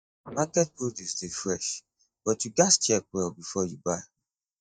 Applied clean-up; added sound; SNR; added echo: neural mask model DeepFilterNet 3.